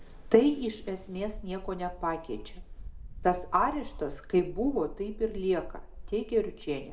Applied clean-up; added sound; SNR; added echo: none; Mechanical fan; 11 dB; reverberation time 0.4 s.